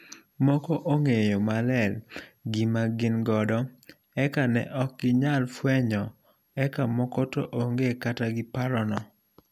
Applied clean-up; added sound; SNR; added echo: none; none; none; none.